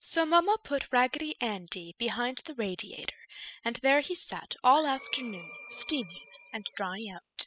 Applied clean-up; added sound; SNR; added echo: classical method spectral subtraction.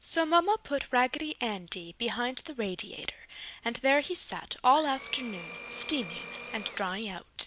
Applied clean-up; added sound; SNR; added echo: none; Domestic sounds, home sounds; 11 dB; none.